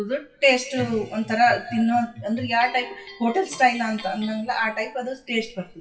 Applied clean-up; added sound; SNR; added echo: classical method WPE with log-MMSE.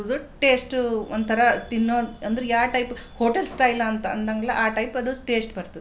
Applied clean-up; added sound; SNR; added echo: none; none; none; none.